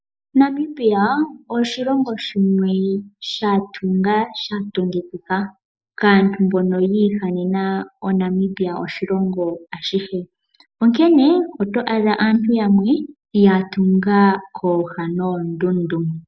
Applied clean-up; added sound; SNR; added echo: neural mask model Resemble Enhance denoiser.